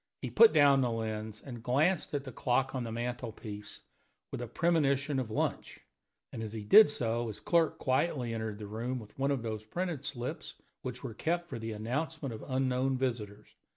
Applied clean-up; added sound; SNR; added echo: none; none; none; none.